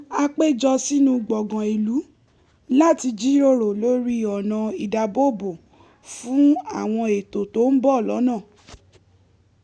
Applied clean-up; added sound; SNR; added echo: none; none; none; none.